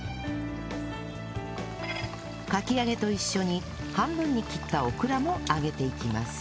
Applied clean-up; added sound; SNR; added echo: none; none; none; none.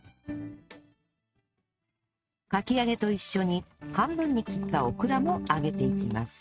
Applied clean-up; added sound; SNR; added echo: neural mask model RNNoise.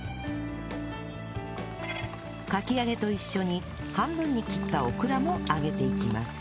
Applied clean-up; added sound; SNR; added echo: none; Organ; 2 dB; none.